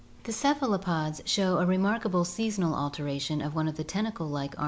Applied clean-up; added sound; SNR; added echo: none; none; none; none.